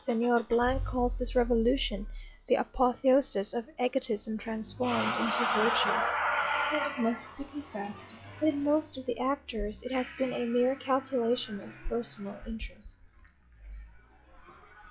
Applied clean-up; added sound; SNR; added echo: classical method log-MMSE.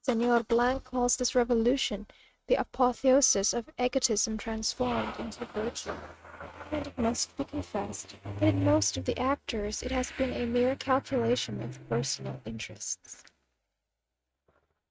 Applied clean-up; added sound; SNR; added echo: neural mask model RNNoise.